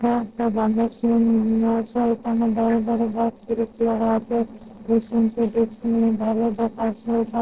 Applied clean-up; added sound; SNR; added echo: neural separator model SepFormer DNS4.